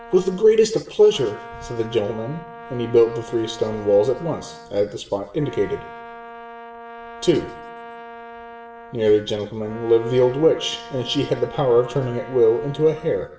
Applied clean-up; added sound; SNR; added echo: none; Brass instrument; 17 dB; reverberation time 0.6 s.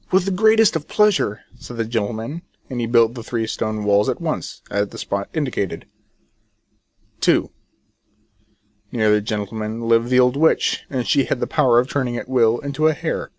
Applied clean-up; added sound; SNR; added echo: none; none; none; none.